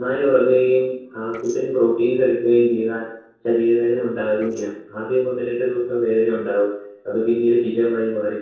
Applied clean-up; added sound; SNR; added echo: neural separator model SepFormer DNS4.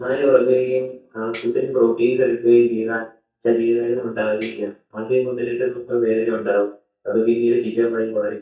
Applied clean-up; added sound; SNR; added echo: neural mask model DeepFilterNet 3.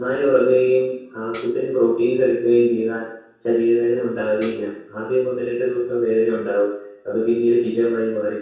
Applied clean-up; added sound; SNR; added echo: none; Tambourine; 13 dB; reverberation time 0.7 s.